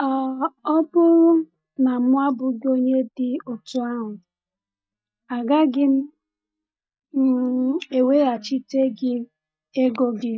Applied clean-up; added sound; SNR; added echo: neural mask model DeepFilterNet 3.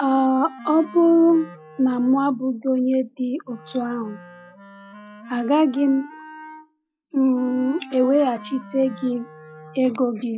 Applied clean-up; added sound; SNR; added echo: classical method log-MMSE.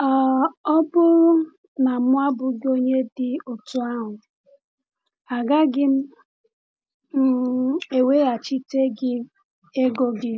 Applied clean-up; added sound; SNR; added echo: none; none; none; none.